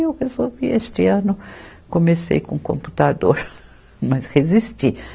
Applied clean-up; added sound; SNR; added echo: none; none; none; none.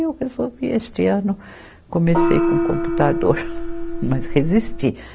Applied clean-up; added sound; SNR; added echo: none; Gong; -1 dB; none.